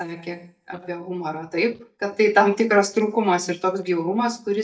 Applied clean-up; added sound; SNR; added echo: neural mask model DeepFilterNet 3.